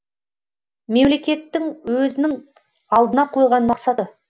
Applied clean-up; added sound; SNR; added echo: none; none; none; none.